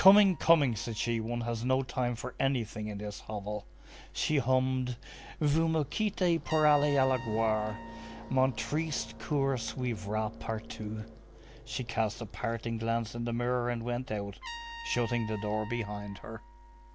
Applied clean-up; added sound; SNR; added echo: none; Trumpet + Car passing by; 18 dB; none.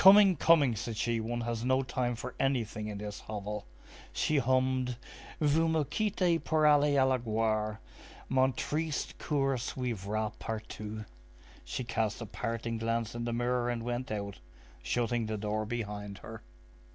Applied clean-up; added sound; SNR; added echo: none; none; none; none.